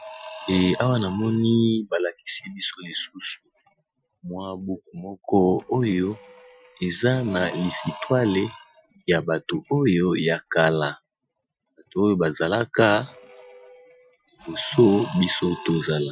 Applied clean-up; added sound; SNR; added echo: classical method Wiener filter.